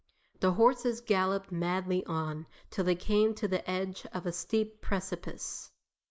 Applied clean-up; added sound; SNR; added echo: neural mask model Resemble Enhance denoiser.